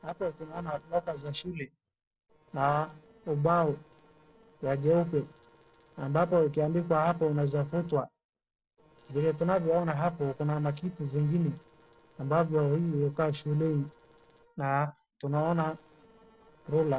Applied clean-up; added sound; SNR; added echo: neural separator model SepFormer DNS4.